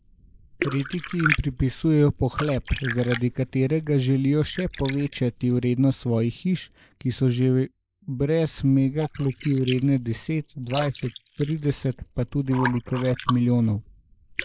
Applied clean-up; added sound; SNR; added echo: neural mask model Resemble Enhance denoiser.